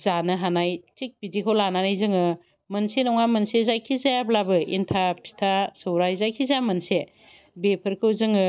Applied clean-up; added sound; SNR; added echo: none; none; none; none.